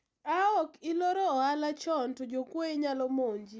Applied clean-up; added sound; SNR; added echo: none; none; none; none.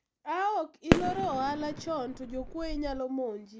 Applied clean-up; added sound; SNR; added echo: none; Fireworks; -1 dB; none.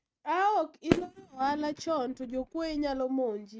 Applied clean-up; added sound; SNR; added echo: neural mask model RNNoise.